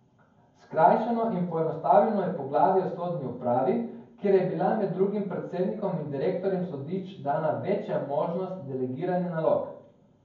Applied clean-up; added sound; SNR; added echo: none; none; none; reverberation time 0.9 s.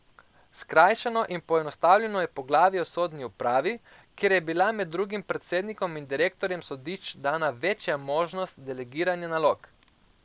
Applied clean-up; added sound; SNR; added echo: none; none; none; none.